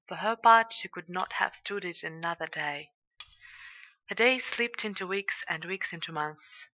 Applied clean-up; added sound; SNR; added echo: classical method Wiener filter.